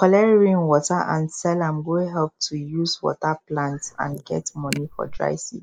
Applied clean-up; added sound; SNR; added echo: neural mask model Resemble Enhance denoiser.